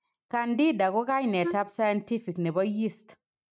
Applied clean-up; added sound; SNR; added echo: neural mask model RNNoise.